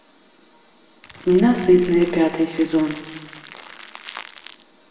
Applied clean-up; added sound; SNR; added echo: none; Crackle; 18 dB; reverberation time 1.2 s.